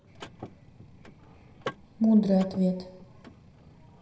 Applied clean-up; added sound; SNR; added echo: none; Mechanisms / Car; 17 dB; reverberation time 0.9 s.